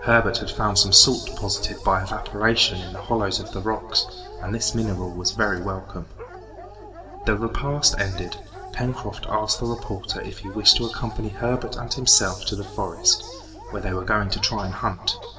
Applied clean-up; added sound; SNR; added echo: none; Dog; 16 dB; reverberation time 1.4 s.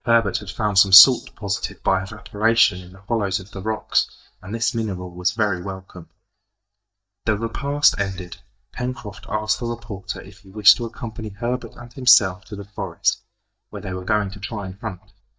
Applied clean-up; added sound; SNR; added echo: neural mask model DeepFilterNet 3.